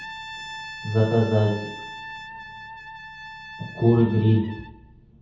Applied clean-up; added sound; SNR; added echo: none; Brass instrument; 14 dB; reverberation time 0.9 s.